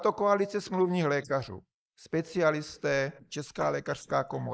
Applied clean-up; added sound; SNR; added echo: neural mask model Resemble Enhance denoiser.